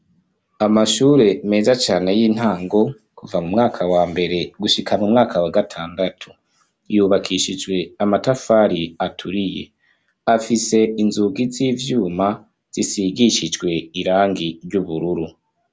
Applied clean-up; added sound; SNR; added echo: none; none; none; none.